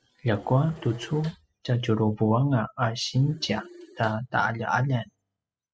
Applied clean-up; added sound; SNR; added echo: classical method spectral subtraction.